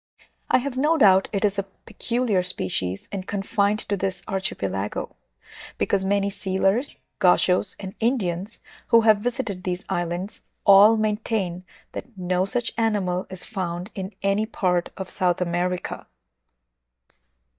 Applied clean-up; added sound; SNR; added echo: neural mask model DeepFilterNet 3.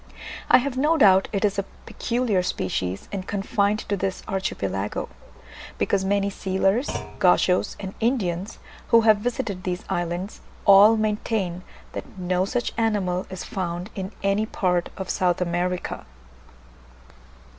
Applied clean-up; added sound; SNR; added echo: none; Thump, thud; 14 dB; none.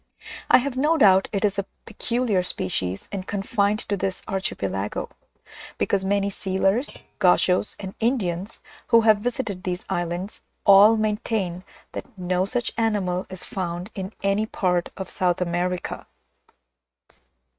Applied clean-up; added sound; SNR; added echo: neural mask model RNNoise.